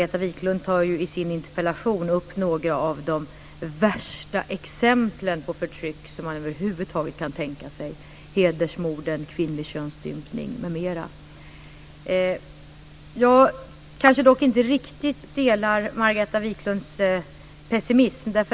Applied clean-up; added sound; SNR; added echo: none; none; none; none.